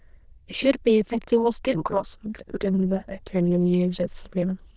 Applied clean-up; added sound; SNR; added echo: neural diffusion model UNIVERSE++.